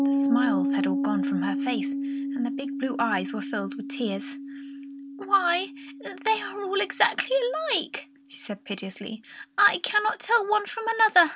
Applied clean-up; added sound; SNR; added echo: none; Piano; 4 dB; none.